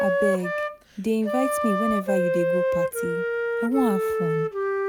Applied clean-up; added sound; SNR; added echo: none; Wind instrument, woodwind instrument; -2 dB; none.